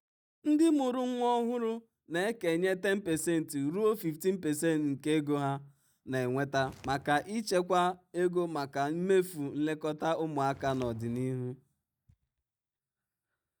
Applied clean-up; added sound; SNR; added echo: neural mask model DeepFilterNet 3.